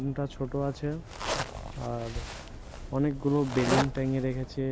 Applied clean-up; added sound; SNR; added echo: none; Zipper (clothing); 5 dB; none.